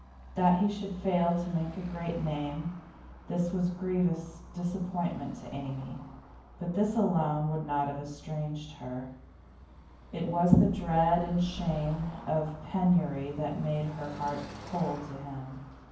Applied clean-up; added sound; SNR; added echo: none; Car passing by / Traffic noise, roadway noise; 18 dB; reverberation time 0.9 s.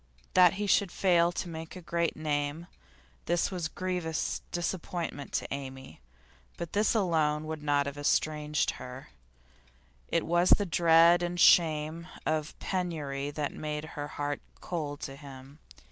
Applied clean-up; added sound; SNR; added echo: none; none; none; none.